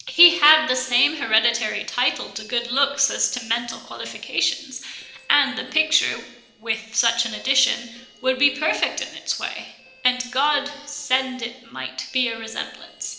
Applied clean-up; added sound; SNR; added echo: neural separator model SepFormer DNS4.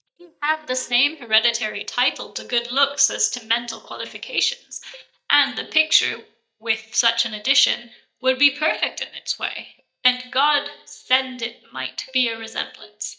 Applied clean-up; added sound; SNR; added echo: neural mask model DeepFilterNet 3.